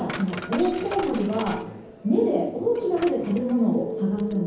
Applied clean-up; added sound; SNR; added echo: none; Coin (dropping); 15 dB; reverberation time 0.9 s.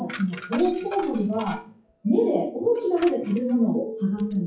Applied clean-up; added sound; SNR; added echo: classical method WPE with log-MMSE.